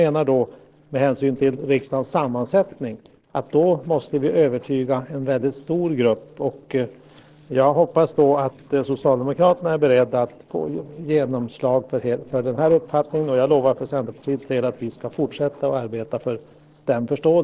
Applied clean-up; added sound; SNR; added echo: neural separator model SepFormer DNS4.